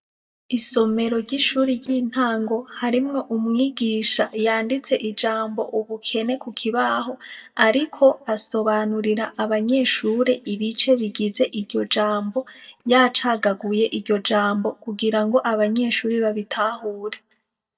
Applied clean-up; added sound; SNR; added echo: neural mask model DeepFilterNet 3.